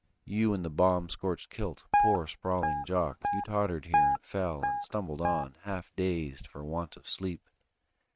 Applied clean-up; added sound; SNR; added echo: neural mask model RNNoise.